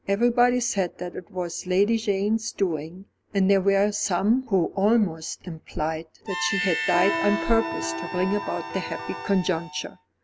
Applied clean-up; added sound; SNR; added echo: none; Electric guitar + Harmonica; 5 dB; none.